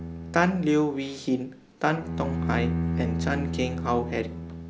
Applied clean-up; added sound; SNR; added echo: none; Bowed string instrument; 3 dB; none.